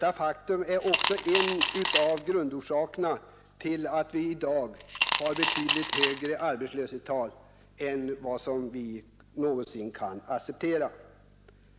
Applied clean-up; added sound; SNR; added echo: none; Coin (dropping) / Glass; -5 dB; none.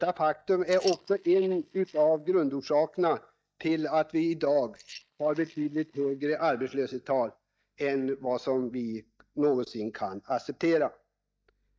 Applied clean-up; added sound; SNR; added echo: neural mask model DeepFilterNet 3.